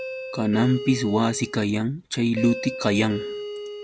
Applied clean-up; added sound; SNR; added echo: none; Doorbell; 10 dB; none.